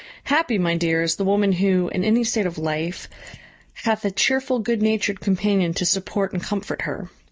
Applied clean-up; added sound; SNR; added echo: neural mask model DeepFilterNet 3.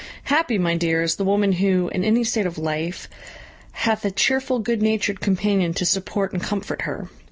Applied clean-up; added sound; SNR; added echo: none; none; none; none.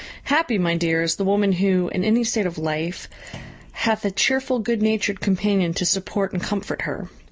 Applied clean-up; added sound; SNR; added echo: none; Thump, thud; 19 dB; none.